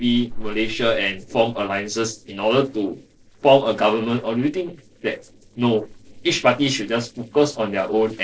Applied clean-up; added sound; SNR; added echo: neural separator model SepFormer DNS4.